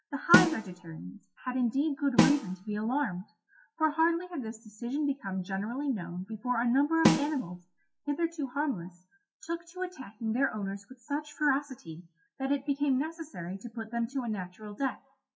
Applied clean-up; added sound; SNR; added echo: classical method WPE with log-MMSE.